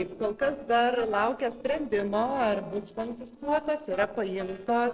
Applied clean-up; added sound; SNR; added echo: neural separator model SepFormer DNS4.